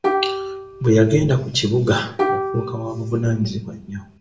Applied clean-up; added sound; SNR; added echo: none; Plucked string instrument; 6 dB; reverberation time 0.3 s.